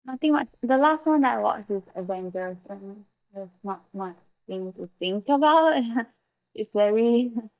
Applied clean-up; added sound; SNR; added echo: neural mask model DeepFilterNet 3.